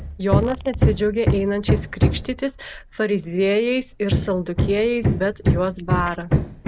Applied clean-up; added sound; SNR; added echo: none; Hammer; 0 dB; none.